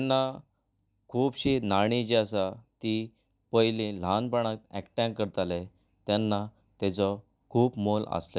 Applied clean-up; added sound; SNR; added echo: none; none; none; none.